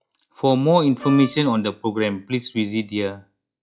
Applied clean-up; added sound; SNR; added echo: classical method log-MMSE.